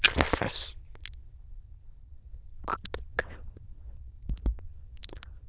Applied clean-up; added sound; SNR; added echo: neural diffusion model UNIVERSE++.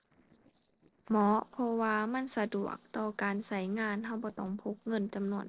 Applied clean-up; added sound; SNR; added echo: neural separator model SepFormer DNS4.